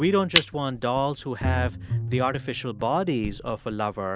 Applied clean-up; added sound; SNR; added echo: none; Cutlery, silverware; 3 dB; none.